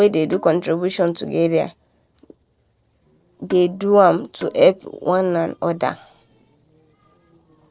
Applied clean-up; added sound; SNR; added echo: neural separator model SepFormer DNS4.